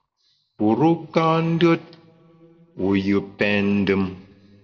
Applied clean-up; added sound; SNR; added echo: none; none; none; reverberation time 1.4 s.